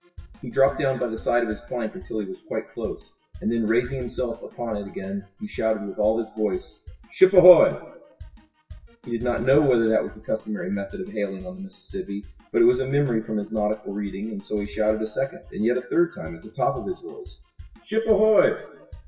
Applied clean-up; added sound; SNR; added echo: classical method WPE with log-MMSE.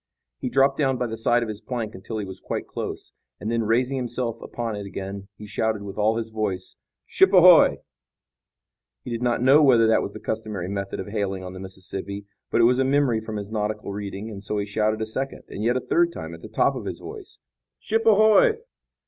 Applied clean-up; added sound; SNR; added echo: none; none; none; none.